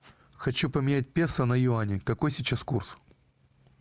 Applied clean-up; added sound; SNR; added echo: none; none; none; none.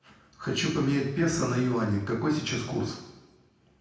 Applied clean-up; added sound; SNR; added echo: none; none; none; reverberation time 0.8 s.